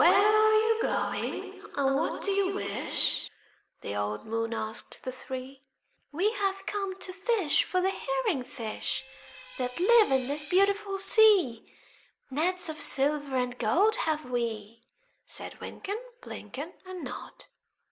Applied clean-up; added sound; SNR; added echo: none; Screech; 18 dB; none.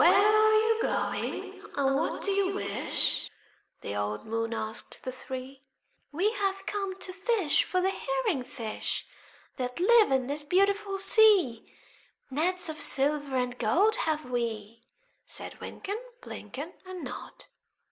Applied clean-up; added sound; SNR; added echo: none; none; none; none.